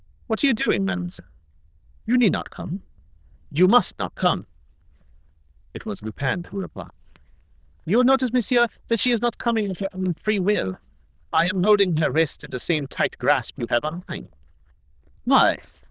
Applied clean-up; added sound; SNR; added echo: neural diffusion model UNIVERSE++.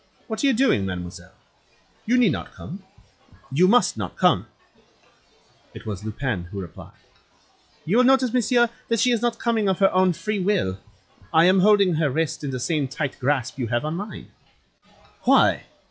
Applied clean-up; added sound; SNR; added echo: classical method log-MMSE.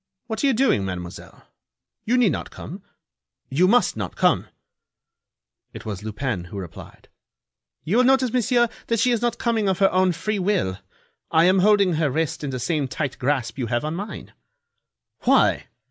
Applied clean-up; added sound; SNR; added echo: none; none; none; none.